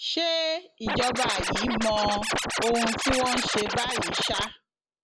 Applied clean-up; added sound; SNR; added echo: none; Scratching (performance technique); 0 dB; none.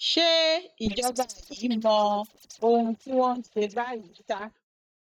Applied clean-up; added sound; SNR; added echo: neural mask model DeepFilterNet 3.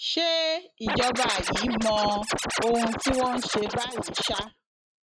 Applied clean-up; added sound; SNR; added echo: neural mask model RNNoise.